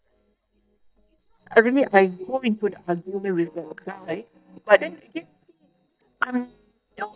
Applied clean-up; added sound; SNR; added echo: neural mask model DeepFilterNet 3.